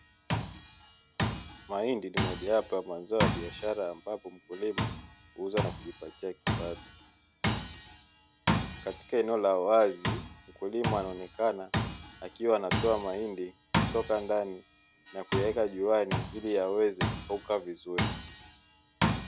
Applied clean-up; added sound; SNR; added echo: none; Tools; 3 dB; none.